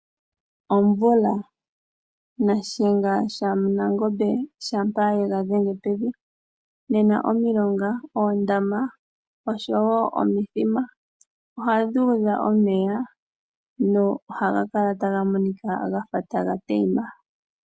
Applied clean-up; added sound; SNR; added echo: none; none; none; none.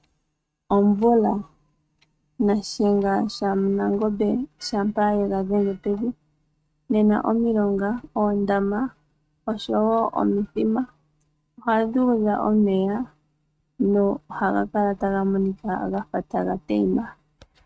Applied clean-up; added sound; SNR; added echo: neural mask model RNNoise.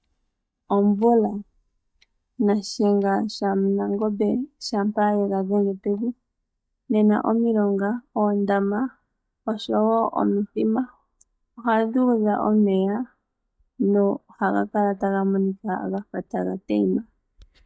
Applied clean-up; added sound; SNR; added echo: neural mask model DeepFilterNet 3.